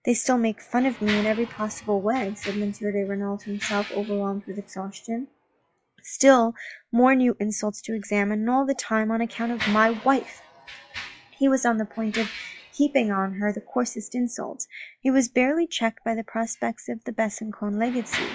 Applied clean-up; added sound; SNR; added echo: classical method log-MMSE.